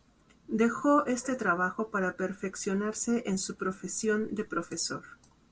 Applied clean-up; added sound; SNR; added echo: none; none; none; none.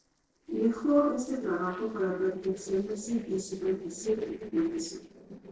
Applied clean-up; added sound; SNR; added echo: neural separator model SepFormer DNS4.